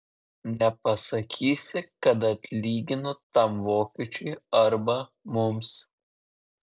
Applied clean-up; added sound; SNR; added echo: none; none; none; none.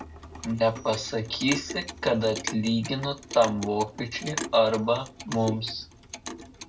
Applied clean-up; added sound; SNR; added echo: none; Clock; 11 dB; reverberation time 0.2 s.